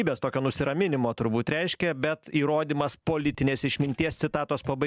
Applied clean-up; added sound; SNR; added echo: neural separator model SepFormer DNS4.